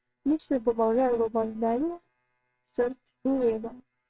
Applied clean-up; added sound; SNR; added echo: neural separator model SepFormer WHAMR!.